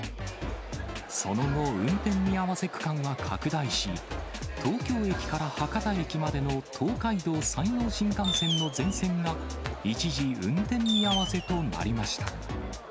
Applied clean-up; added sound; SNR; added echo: none; Fireworks; 7 dB; none.